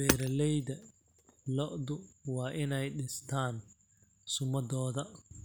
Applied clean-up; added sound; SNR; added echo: none; Hammer; 5 dB; none.